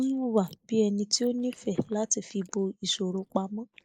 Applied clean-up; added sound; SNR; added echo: neural mask model Resemble Enhance denoiser.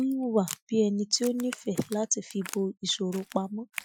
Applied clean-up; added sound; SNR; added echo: classical method Wiener filter.